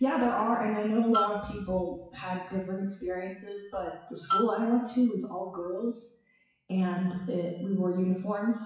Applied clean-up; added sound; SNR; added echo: classical method WPE with log-MMSE.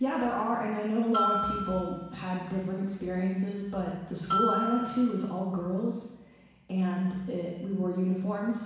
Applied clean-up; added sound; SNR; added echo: none; Bell; 1 dB; reverberation time 1.1 s.